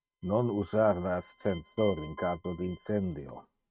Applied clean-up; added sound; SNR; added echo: neural mask model RNNoise.